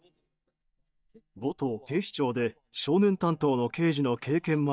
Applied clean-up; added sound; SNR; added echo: neural mask model DeepFilterNet 3.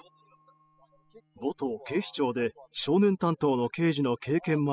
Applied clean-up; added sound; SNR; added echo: classical method spectral subtraction.